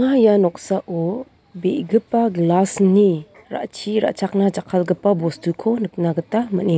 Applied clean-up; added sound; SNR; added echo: none; none; none; none.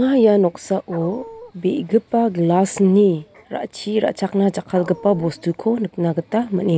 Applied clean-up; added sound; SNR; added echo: none; Dog; 18 dB; none.